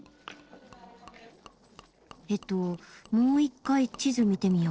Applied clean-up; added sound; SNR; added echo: neural separator model SepFormer DNS4.